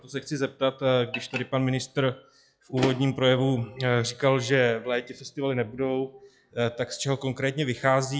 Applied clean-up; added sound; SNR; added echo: classical method log-MMSE.